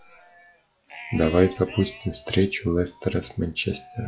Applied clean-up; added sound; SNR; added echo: classical method log-MMSE.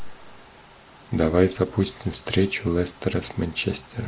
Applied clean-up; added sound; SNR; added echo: none; none; none; none.